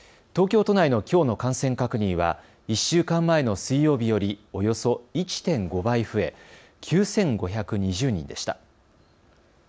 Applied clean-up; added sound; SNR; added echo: none; none; none; none.